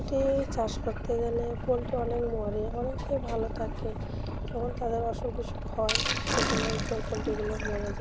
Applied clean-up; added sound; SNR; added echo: none; Boat, Water vehicle + Sink (filling or washing); 0 dB; none.